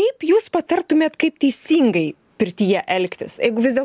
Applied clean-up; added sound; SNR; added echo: none; none; none; none.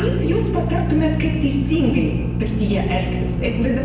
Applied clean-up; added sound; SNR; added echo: none; Drill; -1 dB; reverberation time 1.0 s.